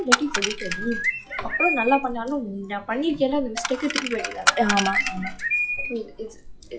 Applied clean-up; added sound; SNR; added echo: classical method log-MMSE.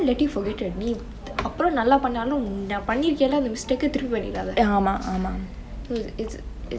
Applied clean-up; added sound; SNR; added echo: none; none; none; none.